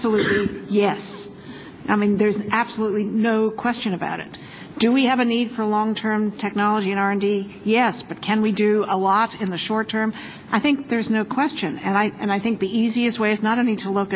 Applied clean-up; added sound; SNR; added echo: none; none; none; none.